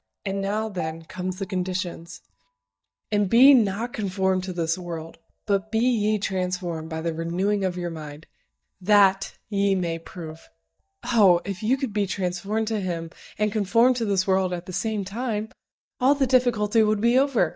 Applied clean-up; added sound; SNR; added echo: neural mask model DeepFilterNet 3.